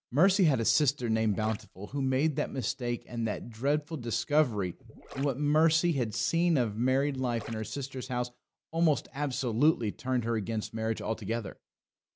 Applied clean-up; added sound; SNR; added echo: none; Gurgling; 19 dB; none.